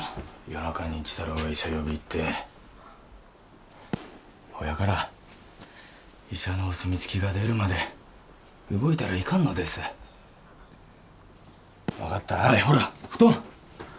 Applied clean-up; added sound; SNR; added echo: none; Fireworks; 19 dB; none.